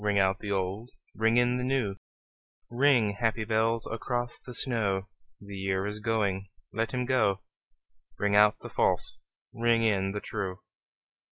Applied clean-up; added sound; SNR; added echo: none; none; none; none.